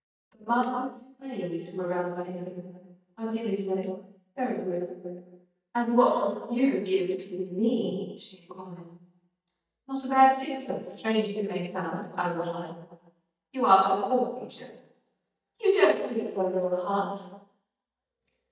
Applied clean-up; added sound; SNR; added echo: neural mask model DeepFilterNet 3.